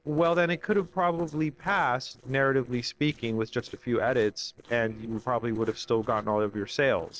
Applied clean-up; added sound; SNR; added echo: neural separator model SepFormer DNS4.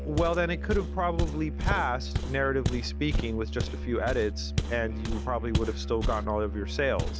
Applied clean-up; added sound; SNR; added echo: none; Musical instrument + Walk, footsteps; 1 dB; none.